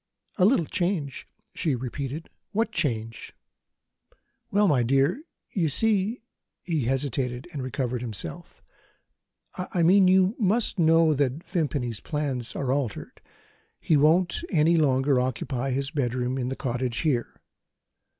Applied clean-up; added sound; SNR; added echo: none; none; none; none.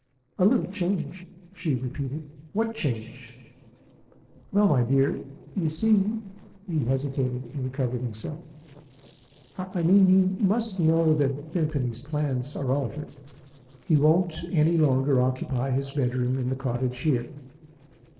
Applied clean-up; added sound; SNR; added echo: neural separator model SepFormer DNS4.